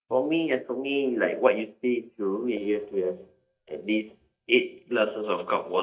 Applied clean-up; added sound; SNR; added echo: neural mask model DeepFilterNet 3.